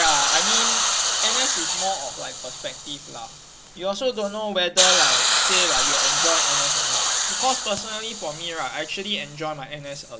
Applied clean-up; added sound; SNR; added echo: none; Hiss; -5 dB; none.